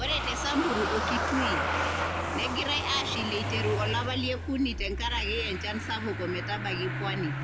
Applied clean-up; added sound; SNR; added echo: none; Engine starting / Motor vehicle (road); 0 dB; none.